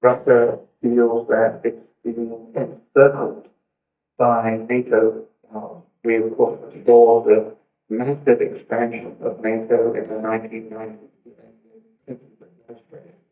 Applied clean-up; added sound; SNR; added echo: neural mask model DeepFilterNet 3.